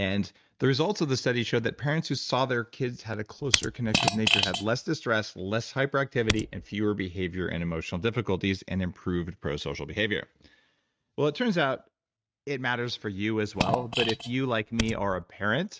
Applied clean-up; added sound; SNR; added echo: neural mask model RNNoise.